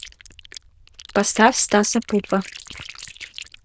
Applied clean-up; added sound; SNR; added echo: neural diffusion model UNIVERSE++.